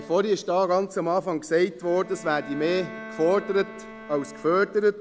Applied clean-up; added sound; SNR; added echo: none; Bowed string instrument; 17 dB; none.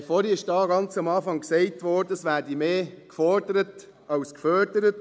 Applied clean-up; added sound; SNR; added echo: none; none; none; none.